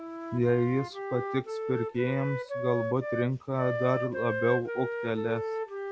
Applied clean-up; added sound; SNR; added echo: none; Wind instrument, woodwind instrument; 4 dB; none.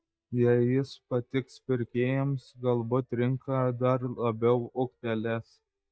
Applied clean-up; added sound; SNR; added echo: neural mask model DeepFilterNet 3.